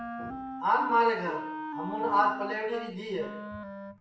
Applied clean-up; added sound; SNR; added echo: none; Wind instrument, woodwind instrument; 9 dB; reverberation time 0.6 s.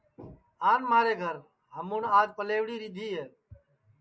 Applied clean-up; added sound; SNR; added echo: none; none; none; none.